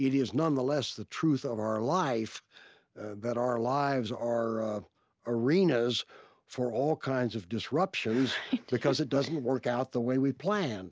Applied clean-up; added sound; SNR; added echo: none; none; none; none.